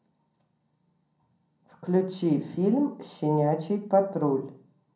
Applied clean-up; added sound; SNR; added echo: none; none; none; reverberation time 0.6 s.